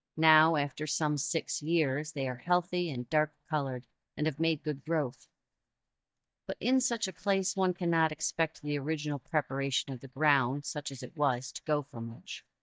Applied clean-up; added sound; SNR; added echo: neural mask model DeepFilterNet 3.